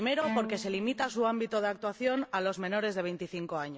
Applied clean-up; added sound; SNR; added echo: none; Bowed string instrument; 11 dB; none.